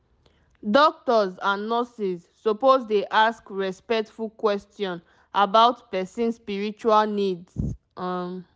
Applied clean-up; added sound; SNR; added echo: none; none; none; none.